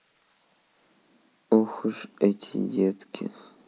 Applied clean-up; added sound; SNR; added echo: neural mask model Resemble Enhance denoiser.